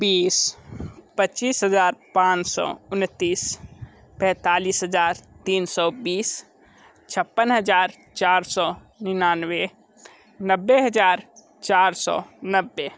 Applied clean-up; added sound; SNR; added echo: none; none; none; none.